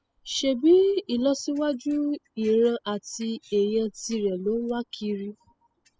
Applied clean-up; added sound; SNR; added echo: classical method spectral subtraction.